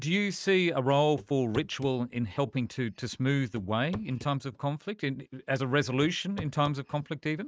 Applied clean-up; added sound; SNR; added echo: neural mask model RNNoise.